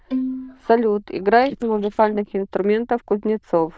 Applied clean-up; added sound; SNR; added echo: neural diffusion model UNIVERSE++.